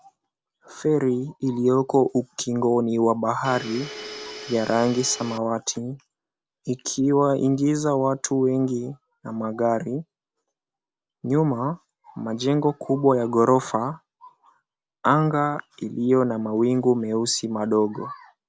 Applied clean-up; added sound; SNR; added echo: none; Domestic sounds, home sounds; 13 dB; none.